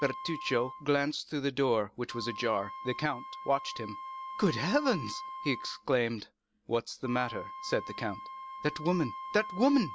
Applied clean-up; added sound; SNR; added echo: none; Wind instrument, woodwind instrument; 11 dB; none.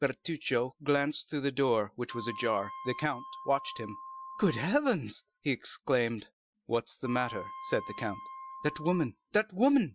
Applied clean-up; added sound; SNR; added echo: classical method Wiener filter.